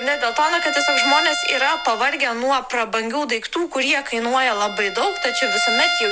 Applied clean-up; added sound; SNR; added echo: none; Bowed string instrument; 4 dB; none.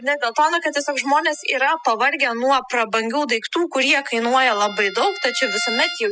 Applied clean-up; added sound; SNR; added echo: classical method spectral subtraction.